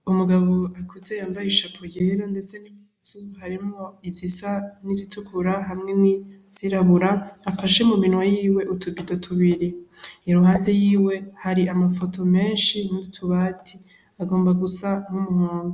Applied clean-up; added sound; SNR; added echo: neural mask model Resemble Enhance denoiser.